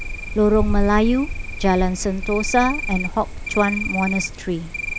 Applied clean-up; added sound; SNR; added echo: none; Cricket; 4 dB; none.